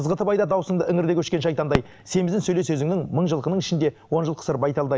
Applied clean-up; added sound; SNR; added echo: none; Fireworks; 15 dB; none.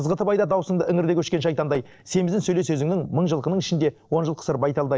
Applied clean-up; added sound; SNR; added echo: neural separator model SepFormer DNS4.